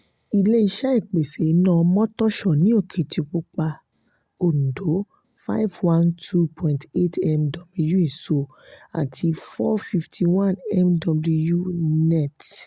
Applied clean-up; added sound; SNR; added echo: none; none; none; none.